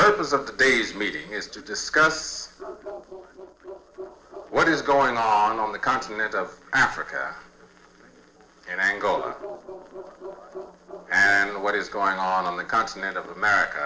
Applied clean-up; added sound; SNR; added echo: neural separator model SepFormer DNS4.